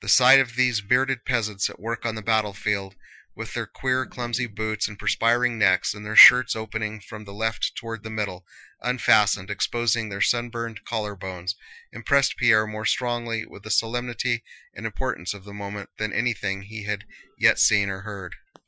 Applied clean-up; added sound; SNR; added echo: classical method Wiener filter.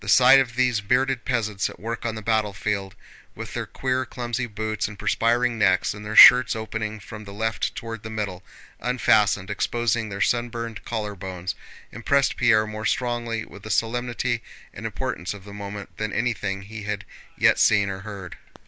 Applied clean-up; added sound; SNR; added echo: none; none; none; none.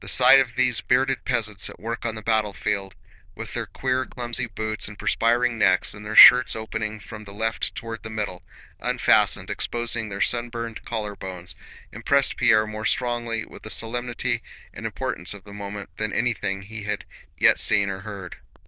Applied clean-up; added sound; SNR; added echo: neural diffusion model UNIVERSE++.